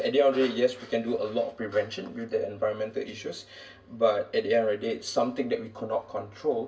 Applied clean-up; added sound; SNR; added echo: none; none; none; reverberation time 0.1 s.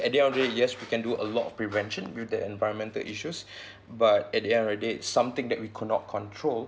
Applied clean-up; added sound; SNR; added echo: none; none; none; none.